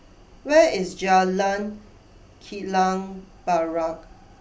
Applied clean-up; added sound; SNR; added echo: none; none; none; none.